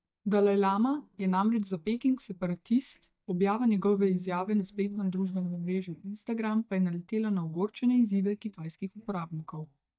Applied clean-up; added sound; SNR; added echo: neural mask model DeepFilterNet 3.